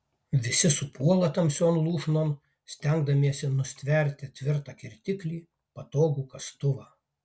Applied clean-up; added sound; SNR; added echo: none; none; none; none.